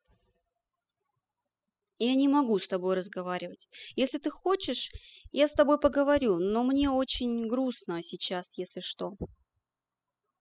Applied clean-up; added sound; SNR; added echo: classical method spectral subtraction.